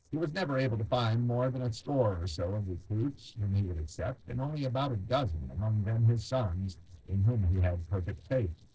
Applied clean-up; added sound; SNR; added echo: neural separator model SepFormer DNS4.